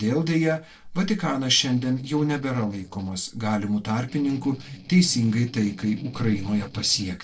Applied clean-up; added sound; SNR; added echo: neural separator model SepFormer DNS4.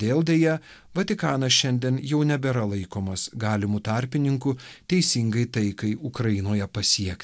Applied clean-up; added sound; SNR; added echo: none; none; none; none.